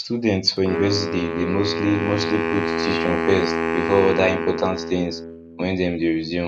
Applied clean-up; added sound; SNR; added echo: none; Wind instrument, woodwind instrument; 3 dB; none.